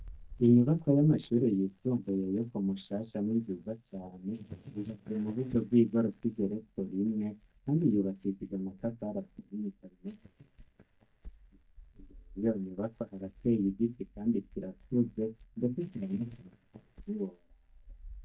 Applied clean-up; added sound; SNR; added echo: neural mask model DeepFilterNet 3.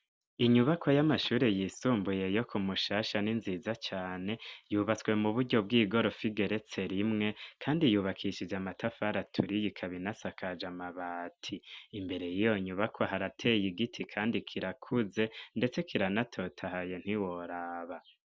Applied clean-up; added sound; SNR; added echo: none; none; none; none.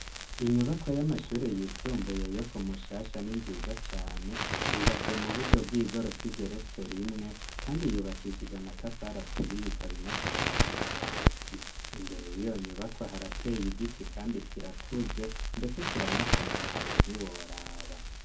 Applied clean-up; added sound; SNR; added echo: none; Crackle; -2 dB; reverberation time 0.4 s.